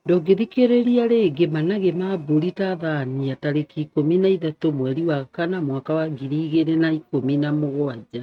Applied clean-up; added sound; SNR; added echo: neural mask model RNNoise.